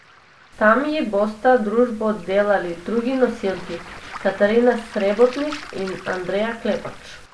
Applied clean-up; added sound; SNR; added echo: none; Waves, surf + Scratching (performance technique); 19 dB; none.